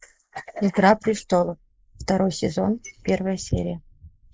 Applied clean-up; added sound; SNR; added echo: neural mask model Resemble Enhance denoiser.